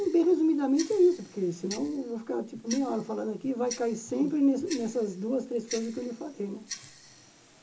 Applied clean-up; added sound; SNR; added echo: none; Tick-tock; 18 dB; reverberation time 0.2 s.